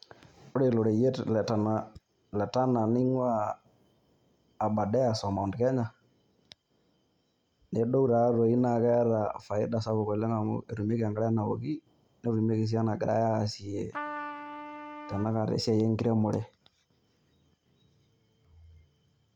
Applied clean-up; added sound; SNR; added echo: none; Trumpet; 11 dB; none.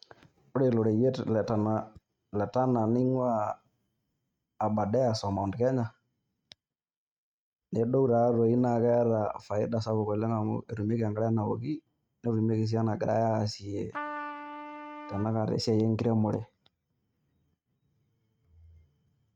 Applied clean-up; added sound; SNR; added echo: neural mask model RNNoise.